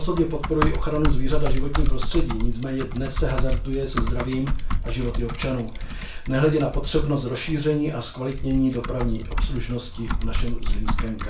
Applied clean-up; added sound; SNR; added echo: none; Typing; -3 dB; reverberation time 0.3 s.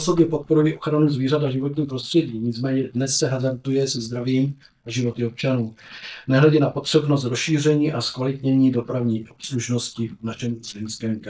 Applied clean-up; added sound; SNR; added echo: neural mask model DeepFilterNet 3.